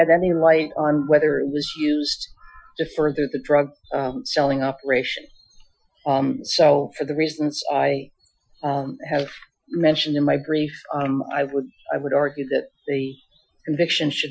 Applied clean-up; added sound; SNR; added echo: classical method Wiener filter.